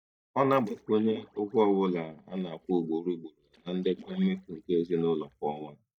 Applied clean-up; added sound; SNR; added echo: neural mask model DeepFilterNet 3.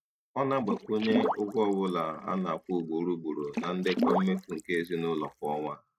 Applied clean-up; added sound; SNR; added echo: neural mask model RNNoise.